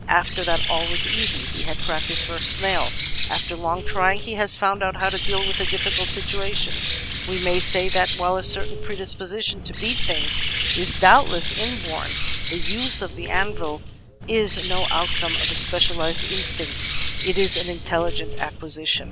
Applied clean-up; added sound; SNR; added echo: none; Bird; -1 dB; none.